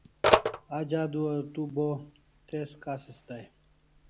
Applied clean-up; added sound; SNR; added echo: none; Telephone; -2 dB; none.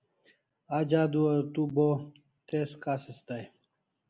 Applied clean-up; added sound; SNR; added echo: none; none; none; none.